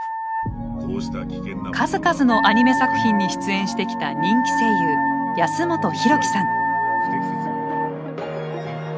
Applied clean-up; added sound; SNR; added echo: none; Wind instrument, woodwind instrument; 2 dB; none.